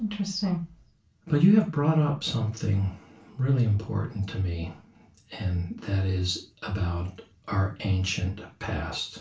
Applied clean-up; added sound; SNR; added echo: none; none; none; reverberation time 0.3 s.